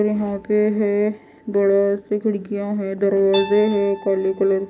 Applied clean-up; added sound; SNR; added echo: none; Keyboard (musical); 18 dB; none.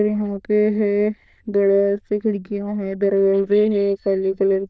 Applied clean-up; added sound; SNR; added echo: neural diffusion model UNIVERSE++.